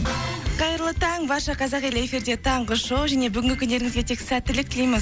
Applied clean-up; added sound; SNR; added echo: none; none; none; none.